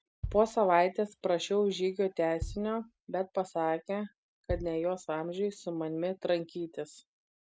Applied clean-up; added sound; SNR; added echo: none; Bass drum; 15 dB; none.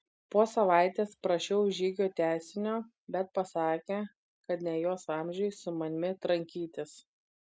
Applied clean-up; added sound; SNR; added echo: none; none; none; none.